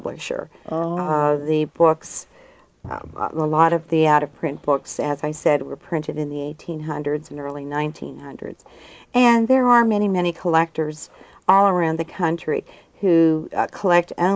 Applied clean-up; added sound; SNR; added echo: neural mask model Resemble Enhance denoiser.